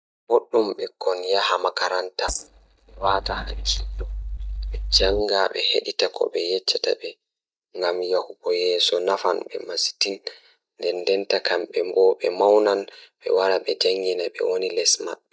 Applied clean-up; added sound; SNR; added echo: neural mask model DeepFilterNet 3.